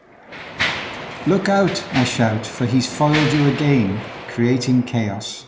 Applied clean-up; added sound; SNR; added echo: none; Mechanisms; 10 dB; none.